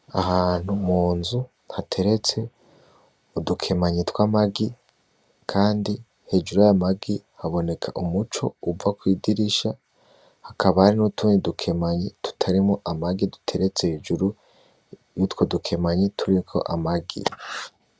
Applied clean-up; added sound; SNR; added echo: none; none; none; none.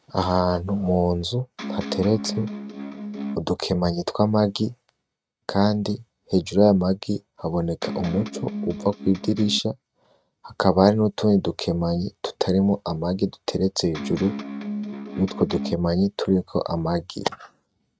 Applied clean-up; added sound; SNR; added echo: neural mask model RNNoise.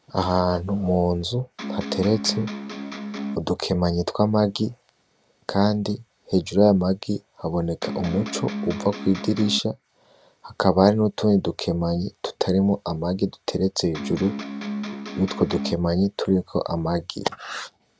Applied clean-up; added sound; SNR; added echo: none; Electric guitar; 7 dB; none.